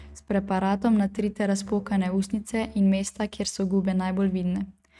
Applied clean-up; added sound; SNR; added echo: neural mask model RNNoise.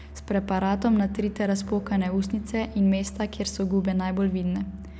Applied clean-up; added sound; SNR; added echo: none; Musical instrument; 17 dB; none.